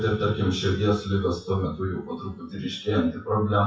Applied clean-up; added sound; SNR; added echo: classical method WPE with log-MMSE.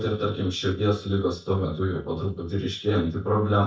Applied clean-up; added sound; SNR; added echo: neural mask model DeepFilterNet 3.